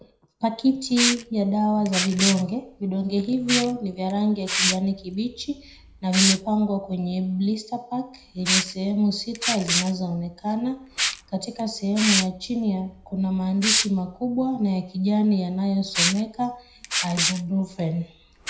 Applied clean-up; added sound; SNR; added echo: none; Liquid; 5 dB; reverberation time 0.4 s.